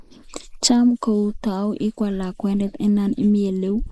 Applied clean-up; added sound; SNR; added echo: neural mask model Resemble Enhance denoiser.